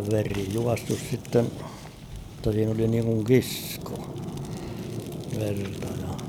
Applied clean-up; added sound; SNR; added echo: none; Fire; 8 dB; none.